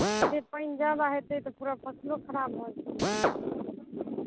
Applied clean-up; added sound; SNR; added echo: none; Drill; 1 dB; none.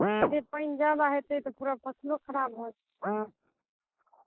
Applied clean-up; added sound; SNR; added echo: neural mask model Resemble Enhance denoiser.